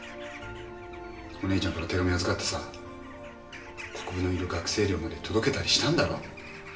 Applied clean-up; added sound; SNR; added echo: none; Bird vocalization, bird call, bird song / Crow; 18 dB; reverberation time 0.7 s.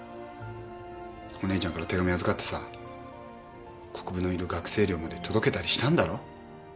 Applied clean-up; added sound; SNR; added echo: none; none; none; none.